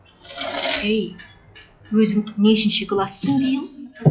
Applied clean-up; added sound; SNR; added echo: classical method log-MMSE.